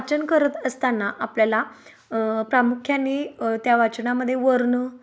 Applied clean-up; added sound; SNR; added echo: none; none; none; none.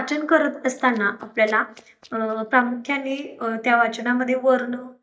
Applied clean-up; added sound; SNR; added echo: neural mask model DeepFilterNet 3.